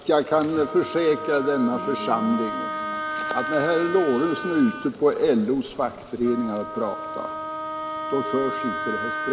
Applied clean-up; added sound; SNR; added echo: none; Wind instrument, woodwind instrument; 7 dB; none.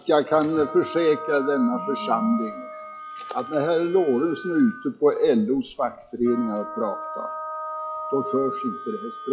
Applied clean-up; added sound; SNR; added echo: classical method log-MMSE.